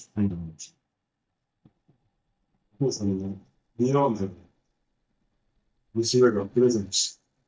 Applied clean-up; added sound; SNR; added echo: neural mask model DeepFilterNet 3.